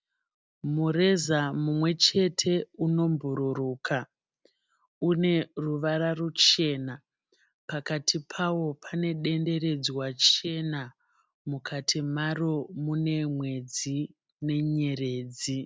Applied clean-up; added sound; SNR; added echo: none; none; none; none.